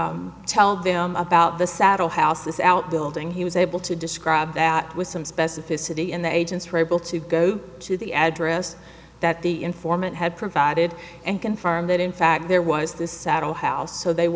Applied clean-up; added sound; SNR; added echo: none; none; none; none.